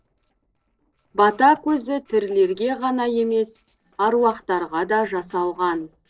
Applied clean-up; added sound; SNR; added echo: neural separator model SepFormer DNS4.